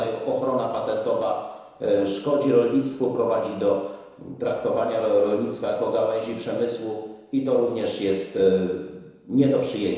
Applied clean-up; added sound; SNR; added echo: none; none; none; reverberation time 1.0 s.